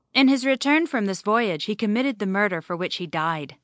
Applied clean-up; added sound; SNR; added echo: none; none; none; none.